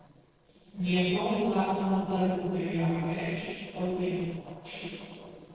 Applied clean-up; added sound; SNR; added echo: neural separator model SepFormer DNS4.